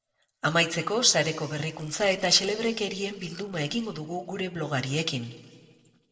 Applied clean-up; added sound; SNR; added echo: neural separator model SepFormer DNS4.